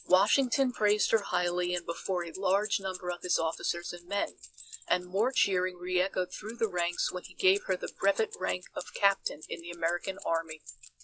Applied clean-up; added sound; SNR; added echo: classical method log-MMSE.